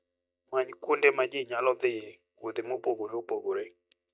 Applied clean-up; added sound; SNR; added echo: neural mask model DeepFilterNet 3.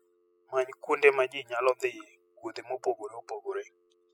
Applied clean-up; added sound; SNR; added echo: classical method spectral subtraction.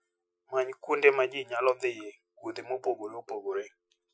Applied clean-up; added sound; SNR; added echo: classical method Wiener filter.